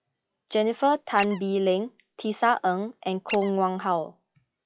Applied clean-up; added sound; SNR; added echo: classical method log-MMSE.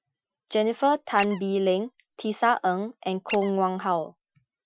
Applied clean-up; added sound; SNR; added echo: classical method Wiener filter.